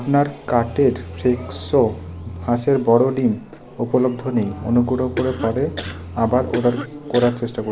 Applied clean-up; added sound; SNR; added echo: none; Bowed string instrument + Cough; 12 dB; none.